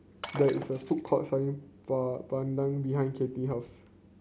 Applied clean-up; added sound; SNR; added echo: none; Shatter; 13 dB; none.